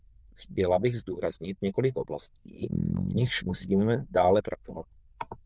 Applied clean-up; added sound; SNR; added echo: neural diffusion model UNIVERSE++.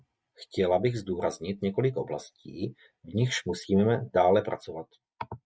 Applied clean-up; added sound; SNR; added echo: none; none; none; none.